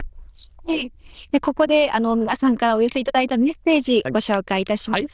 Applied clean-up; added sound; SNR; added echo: neural diffusion model UNIVERSE++.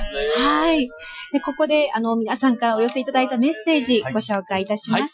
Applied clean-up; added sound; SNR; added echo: classical method Wiener filter.